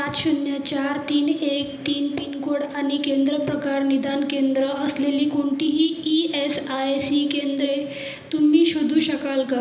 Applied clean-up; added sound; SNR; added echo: none; none; none; reverberation time 0.8 s.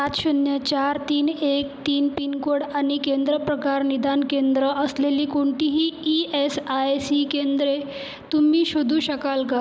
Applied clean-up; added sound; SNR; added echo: none; none; none; none.